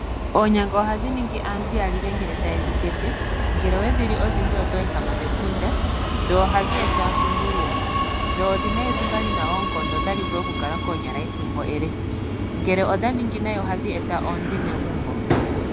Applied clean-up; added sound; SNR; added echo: none; Subway, metro, underground; -3 dB; none.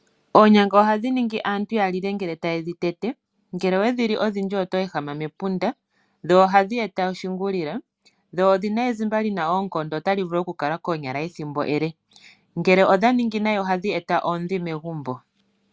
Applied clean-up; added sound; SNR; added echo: none; none; none; none.